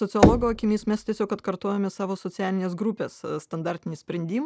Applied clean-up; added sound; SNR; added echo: none; Knock / Wood; 0 dB; none.